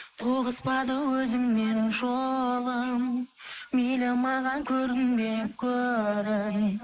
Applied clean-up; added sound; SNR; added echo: neural mask model Resemble Enhance denoiser.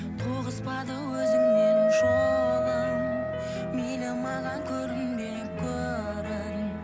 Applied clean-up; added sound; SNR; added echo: none; Wind instrument, woodwind instrument; -4 dB; none.